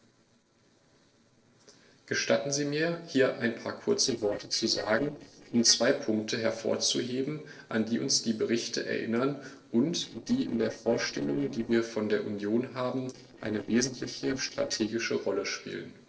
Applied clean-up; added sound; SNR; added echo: neural separator model SepFormer DNS4.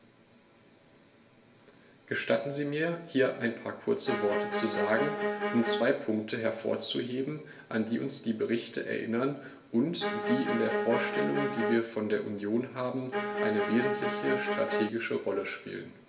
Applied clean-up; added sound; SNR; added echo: none; Bowed string instrument; 0 dB; reverberation time 0.2 s.